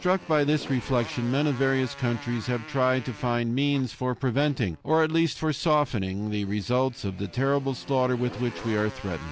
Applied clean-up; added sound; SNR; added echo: none; Motorcycle; 18 dB; none.